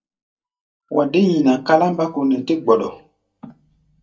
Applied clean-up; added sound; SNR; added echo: neural mask model DeepFilterNet 3.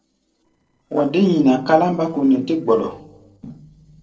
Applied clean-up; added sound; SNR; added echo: neural separator model SepFormer DNS4.